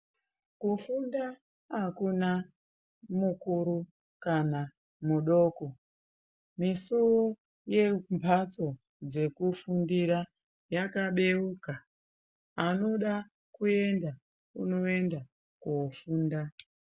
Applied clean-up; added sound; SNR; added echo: none; none; none; none.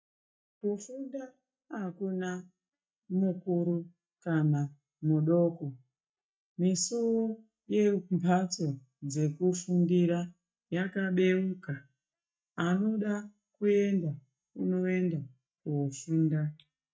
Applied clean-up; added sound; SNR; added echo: neural mask model DeepFilterNet 3.